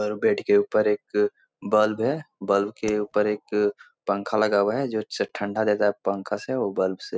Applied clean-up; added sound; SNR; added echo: none; Tap; 19 dB; none.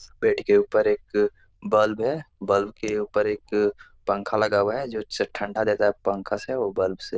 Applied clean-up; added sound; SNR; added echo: neural diffusion model UNIVERSE++.